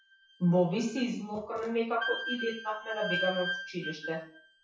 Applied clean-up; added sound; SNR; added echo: classical method WPE with log-MMSE.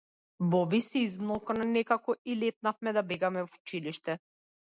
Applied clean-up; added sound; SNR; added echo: none; none; none; none.